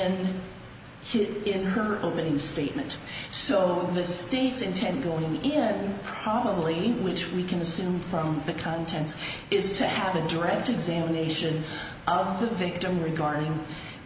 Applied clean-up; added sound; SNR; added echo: none; none; none; none.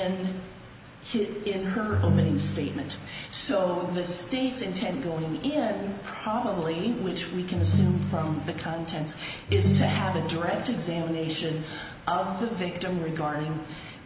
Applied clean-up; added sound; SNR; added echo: none; Ringtone; -2 dB; none.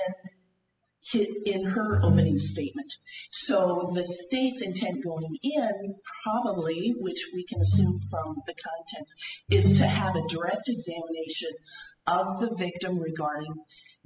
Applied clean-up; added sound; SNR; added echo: classical method spectral subtraction.